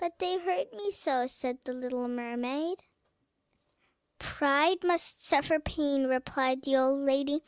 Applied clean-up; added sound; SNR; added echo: none; none; none; none.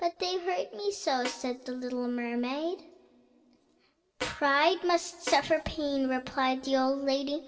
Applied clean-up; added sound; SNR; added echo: none; Snare drum; 13 dB; reverberation time 1.5 s.